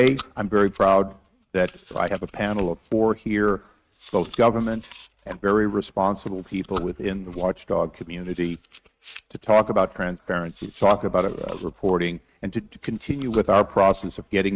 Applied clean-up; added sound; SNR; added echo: neural mask model RNNoise.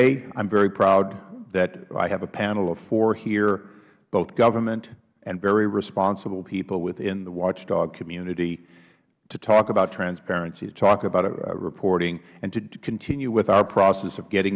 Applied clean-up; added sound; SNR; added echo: none; none; none; none.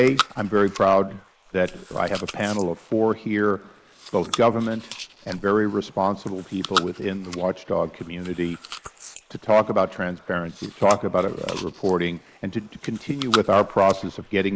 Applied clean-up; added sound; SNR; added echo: neural mask model Resemble Enhance denoiser.